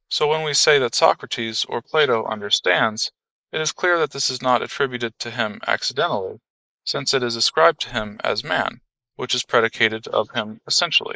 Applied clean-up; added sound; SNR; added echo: neural mask model Resemble Enhance denoiser.